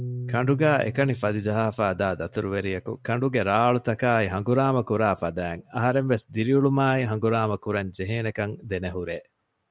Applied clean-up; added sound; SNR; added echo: none; Piano; 17 dB; none.